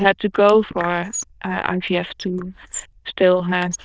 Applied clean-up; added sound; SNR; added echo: neural diffusion model UNIVERSE++.